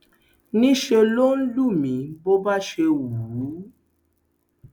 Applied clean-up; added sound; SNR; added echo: none; none; none; none.